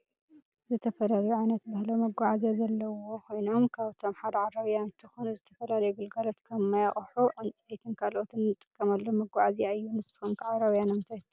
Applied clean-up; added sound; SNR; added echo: none; none; none; none.